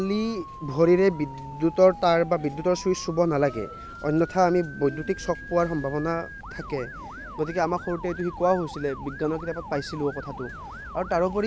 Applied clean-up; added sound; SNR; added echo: none; Motor vehicle (road) / Siren; 16 dB; none.